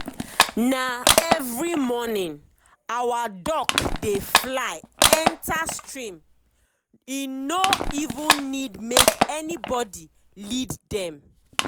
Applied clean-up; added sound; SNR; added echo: none; Crushing; -2 dB; none.